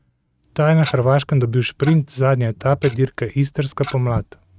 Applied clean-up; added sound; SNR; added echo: neural mask model RNNoise.